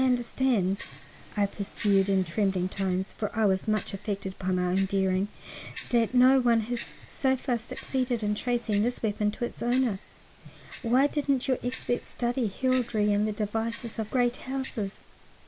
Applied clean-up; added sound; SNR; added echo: none; Tick-tock; 12 dB; none.